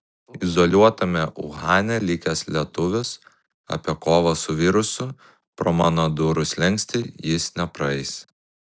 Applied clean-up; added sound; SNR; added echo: none; none; none; none.